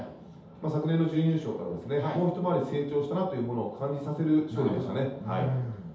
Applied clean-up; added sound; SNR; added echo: none; none; none; reverberation time 0.8 s.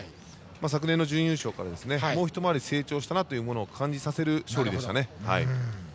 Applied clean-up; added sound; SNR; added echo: none; none; none; none.